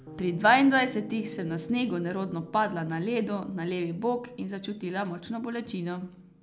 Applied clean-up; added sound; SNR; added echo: none; Piano; 17 dB; none.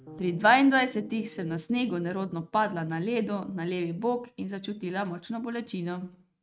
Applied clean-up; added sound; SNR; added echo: neural mask model RNNoise.